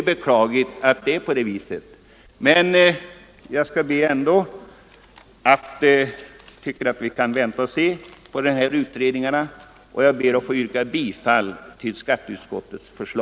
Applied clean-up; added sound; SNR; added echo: none; none; none; none.